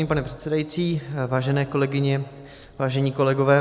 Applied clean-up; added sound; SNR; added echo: none; none; none; none.